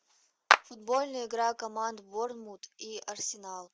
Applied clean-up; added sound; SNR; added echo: none; Clapping; -5 dB; none.